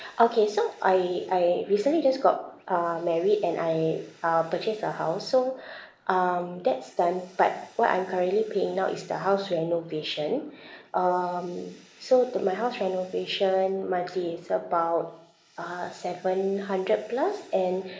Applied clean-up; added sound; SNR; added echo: neural mask model Resemble Enhance denoiser.